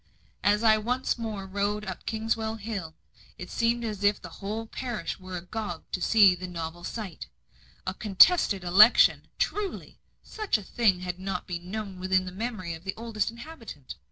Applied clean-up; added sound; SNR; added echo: none; none; none; none.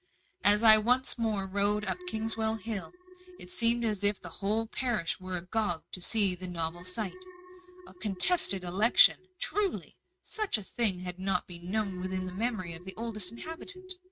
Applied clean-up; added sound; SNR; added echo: neural mask model RNNoise.